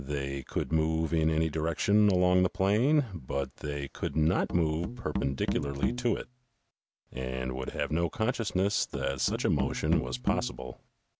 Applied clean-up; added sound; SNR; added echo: none; Musical instrument; 7 dB; none.